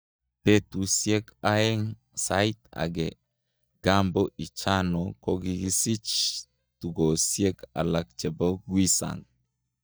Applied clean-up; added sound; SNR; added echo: neural mask model DeepFilterNet 3.